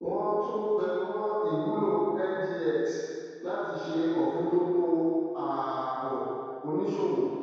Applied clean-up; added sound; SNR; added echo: none; none; none; reverberation time 2.2 s.